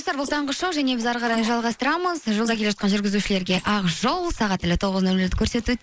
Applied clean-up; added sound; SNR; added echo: neural mask model Resemble Enhance denoiser.